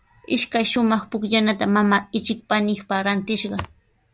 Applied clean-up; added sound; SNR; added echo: none; none; none; none.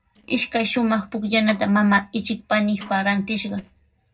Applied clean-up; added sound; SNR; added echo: neural separator model SepFormer DNS4.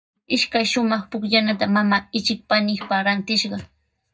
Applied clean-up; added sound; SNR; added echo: neural mask model DeepFilterNet 3.